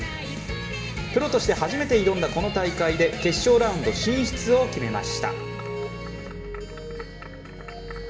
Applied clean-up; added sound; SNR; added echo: none; none; none; reverberation time 2.2 s.